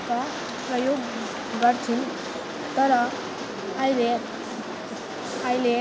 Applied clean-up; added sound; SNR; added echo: none; Rain; 8 dB; none.